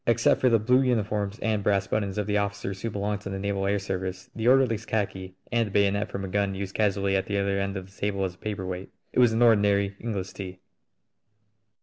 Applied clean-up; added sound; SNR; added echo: none; none; none; none.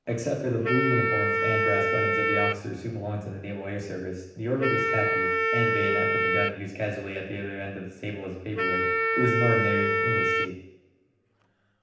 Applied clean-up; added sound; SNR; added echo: none; Wind instrument, woodwind instrument; -3 dB; reverberation time 0.9 s.